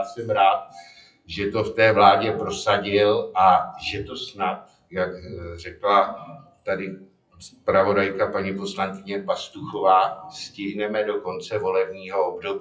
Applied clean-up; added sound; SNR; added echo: classical method WPE with log-MMSE.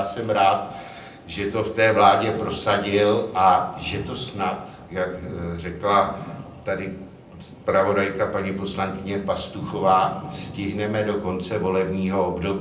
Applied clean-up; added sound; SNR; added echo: none; Thunder / Rain; 18 dB; reverberation time 0.6 s.